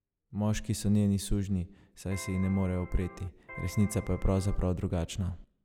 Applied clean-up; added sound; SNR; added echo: none; Electric guitar; 17 dB; none.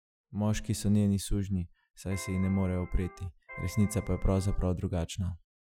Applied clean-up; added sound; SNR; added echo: classical method Wiener filter.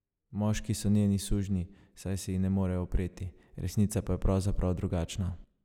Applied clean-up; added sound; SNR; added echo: none; none; none; none.